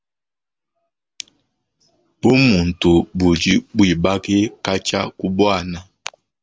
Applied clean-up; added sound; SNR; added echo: none; none; none; none.